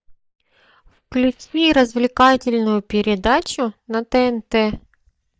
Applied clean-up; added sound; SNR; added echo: neural mask model DeepFilterNet 3.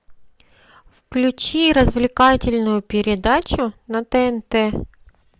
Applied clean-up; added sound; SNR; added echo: none; none; none; none.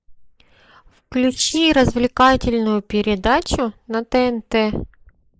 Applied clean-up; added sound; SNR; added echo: neural mask model Resemble Enhance denoiser.